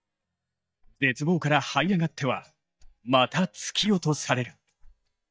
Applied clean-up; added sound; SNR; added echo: neural mask model DeepFilterNet 3.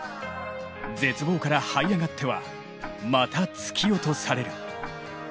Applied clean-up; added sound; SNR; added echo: none; Tick-tock; 17 dB; none.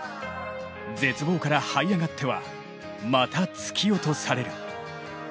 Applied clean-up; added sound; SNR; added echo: none; none; none; none.